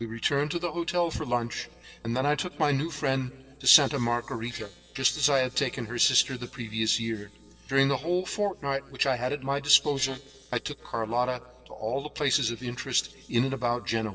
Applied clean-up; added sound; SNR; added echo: neural separator model SepFormer DNS4.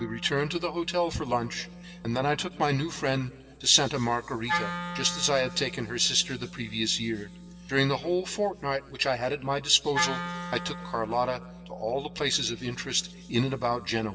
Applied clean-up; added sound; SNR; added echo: none; Wind instrument, woodwind instrument; 11 dB; reverberation time 2.4 s.